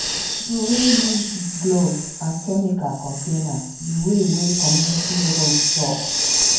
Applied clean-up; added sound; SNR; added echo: none; Hiss; 1 dB; reverberation time 0.9 s.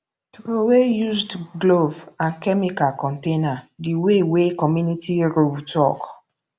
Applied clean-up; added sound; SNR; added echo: none; none; none; none.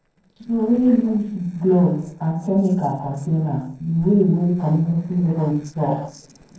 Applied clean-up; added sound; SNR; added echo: neural separator model SepFormer DNS4.